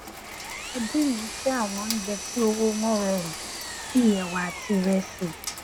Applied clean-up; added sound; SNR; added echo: none; Power tool + Rain; 9 dB; none.